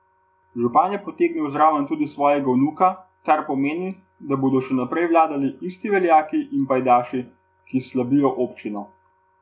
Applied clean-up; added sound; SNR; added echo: none; none; none; none.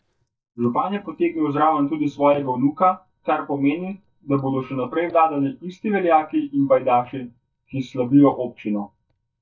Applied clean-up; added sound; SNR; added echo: neural mask model DeepFilterNet 3.